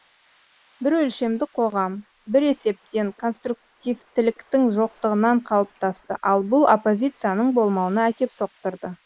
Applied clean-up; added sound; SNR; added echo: neural mask model Resemble Enhance denoiser.